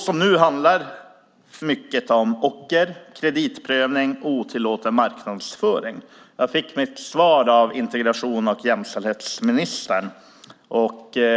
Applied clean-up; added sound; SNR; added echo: none; none; none; none.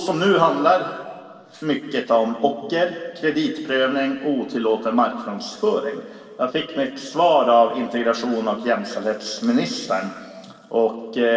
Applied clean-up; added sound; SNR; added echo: none; none; none; reverberation time 2.4 s.